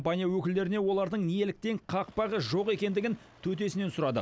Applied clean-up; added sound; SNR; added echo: none; none; none; none.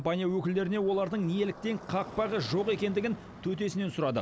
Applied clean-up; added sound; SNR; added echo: none; Motorcycle; 17 dB; none.